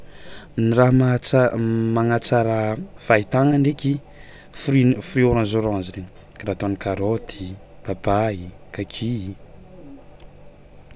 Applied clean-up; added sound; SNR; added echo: none; none; none; none.